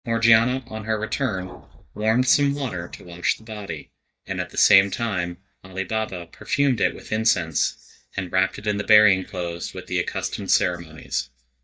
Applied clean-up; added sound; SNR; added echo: neural mask model DeepFilterNet 3.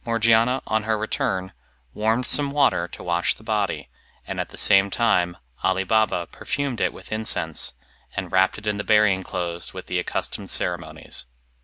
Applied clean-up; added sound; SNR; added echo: none; none; none; none.